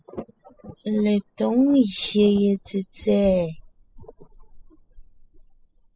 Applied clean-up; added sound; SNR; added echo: classical method spectral subtraction.